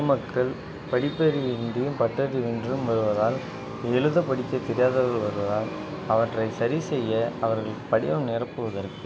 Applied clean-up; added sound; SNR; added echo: none; none; none; none.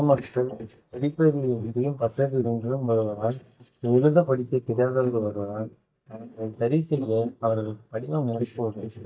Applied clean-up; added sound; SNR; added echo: neural mask model DeepFilterNet 3.